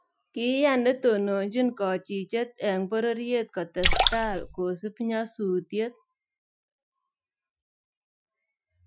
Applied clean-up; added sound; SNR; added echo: classical method Wiener filter.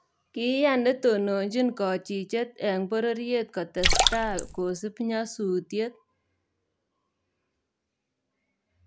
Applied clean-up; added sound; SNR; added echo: none; Splash, splatter; -4 dB; none.